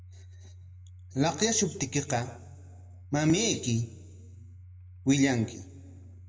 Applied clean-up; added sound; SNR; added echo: none; Domestic sounds, home sounds; 17 dB; reverberation time 0.9 s.